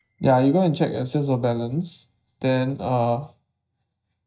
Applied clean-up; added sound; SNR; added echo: neural mask model DeepFilterNet 3.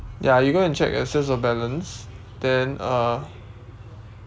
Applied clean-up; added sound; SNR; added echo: none; none; none; none.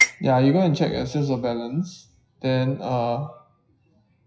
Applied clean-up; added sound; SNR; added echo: classical method WPE with log-MMSE.